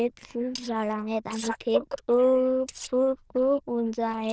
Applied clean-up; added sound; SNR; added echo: neural diffusion model UNIVERSE++.